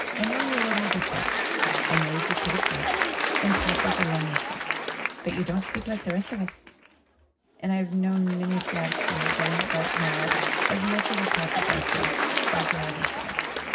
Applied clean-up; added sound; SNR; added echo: none; Applause; -3 dB; reverberation time 0.4 s.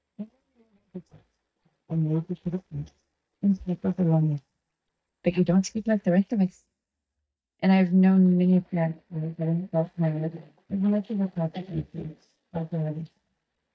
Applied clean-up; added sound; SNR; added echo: neural mask model DeepFilterNet 3.